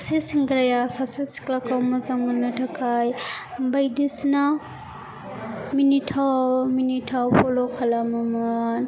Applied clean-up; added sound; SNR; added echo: none; none; none; none.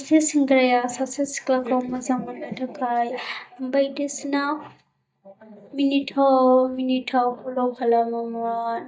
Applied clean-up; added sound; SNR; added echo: neural mask model DeepFilterNet 3.